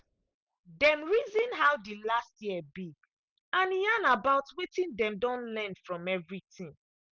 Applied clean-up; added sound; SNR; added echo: none; none; none; none.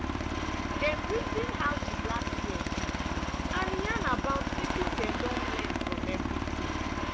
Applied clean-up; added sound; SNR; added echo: none; Aircraft; -5 dB; none.